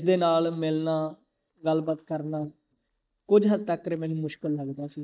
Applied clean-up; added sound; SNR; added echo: neural mask model DeepFilterNet 3.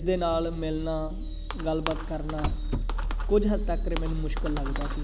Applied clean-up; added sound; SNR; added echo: none; Fireworks; -1 dB; none.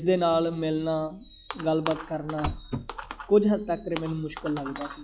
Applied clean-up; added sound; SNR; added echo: classical method log-MMSE.